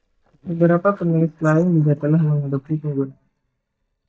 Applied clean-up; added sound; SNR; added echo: neural mask model DeepFilterNet 3.